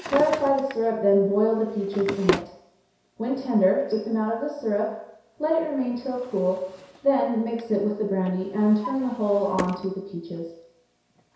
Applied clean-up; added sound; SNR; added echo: none; Drawer open or close; 12 dB; reverberation time 0.7 s.